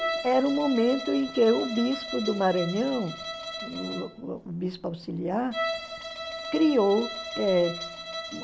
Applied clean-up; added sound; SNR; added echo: none; Bowed string instrument; 9 dB; none.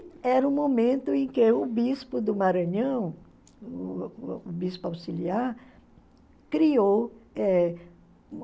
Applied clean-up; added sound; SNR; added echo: none; none; none; none.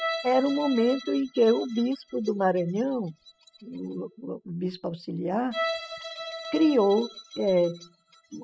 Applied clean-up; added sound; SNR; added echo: classical method spectral subtraction.